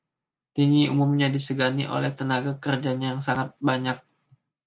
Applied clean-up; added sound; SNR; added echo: none; none; none; none.